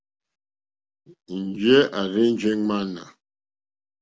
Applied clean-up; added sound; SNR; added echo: none; none; none; none.